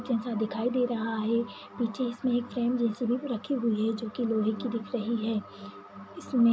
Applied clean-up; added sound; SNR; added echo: none; none; none; none.